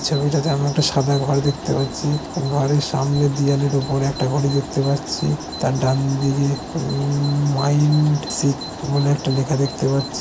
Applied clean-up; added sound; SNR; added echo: none; Bird vocalization, bird call, bird song; 17 dB; none.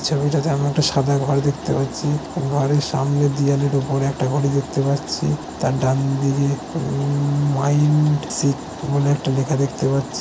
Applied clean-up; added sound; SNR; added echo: none; none; none; none.